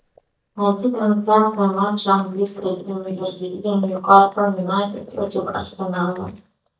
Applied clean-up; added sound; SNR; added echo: neural mask model DeepFilterNet 3.